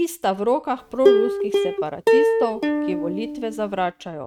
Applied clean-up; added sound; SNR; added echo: neural mask model RNNoise.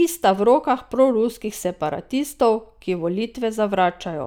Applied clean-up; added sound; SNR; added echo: none; none; none; none.